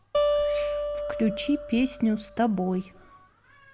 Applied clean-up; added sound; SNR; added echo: none; Acoustic guitar; 2 dB; none.